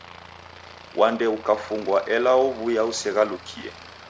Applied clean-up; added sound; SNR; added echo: none; Aircraft; 19 dB; none.